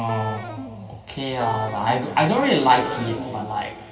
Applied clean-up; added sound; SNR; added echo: none; Wind instrument, woodwind instrument; 13 dB; reverberation time 2.4 s.